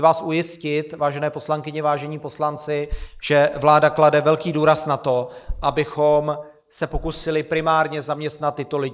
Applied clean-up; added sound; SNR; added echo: neural mask model Resemble Enhance denoiser.